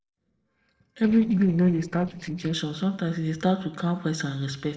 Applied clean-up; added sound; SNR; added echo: neural separator model SepFormer DNS4.